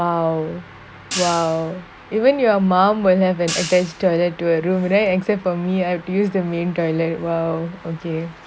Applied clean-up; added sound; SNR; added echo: none; Hi-hat; 13 dB; none.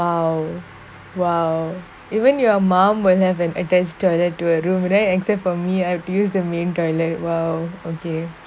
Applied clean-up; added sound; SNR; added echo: none; none; none; none.